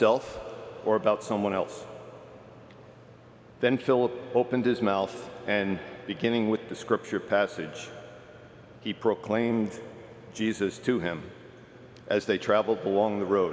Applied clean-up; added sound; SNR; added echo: none; none; none; none.